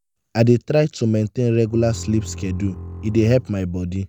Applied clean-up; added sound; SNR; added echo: none; Bowed string instrument; 13 dB; none.